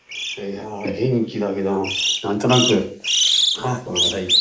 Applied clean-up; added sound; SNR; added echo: neural mask model Resemble Enhance denoiser.